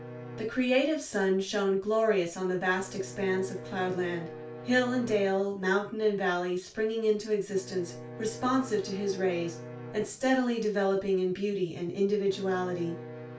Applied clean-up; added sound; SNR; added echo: none; Bowed string instrument; 16 dB; reverberation time 0.3 s.